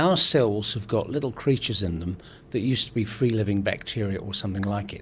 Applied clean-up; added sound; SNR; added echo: none; none; none; none.